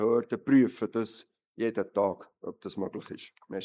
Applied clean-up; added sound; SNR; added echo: neural mask model Resemble Enhance denoiser.